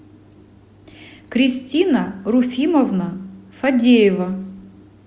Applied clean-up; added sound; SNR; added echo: none; none; none; none.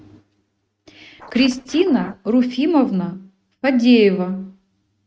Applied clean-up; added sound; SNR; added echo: neural mask model RNNoise.